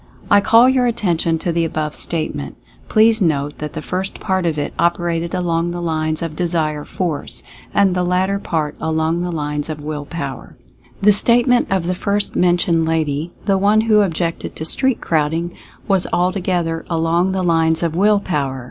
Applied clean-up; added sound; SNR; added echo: none; none; none; none.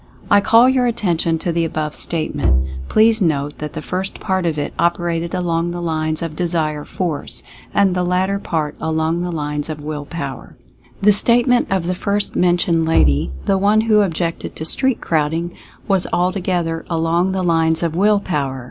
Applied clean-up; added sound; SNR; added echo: none; Bowed string instrument; 2 dB; none.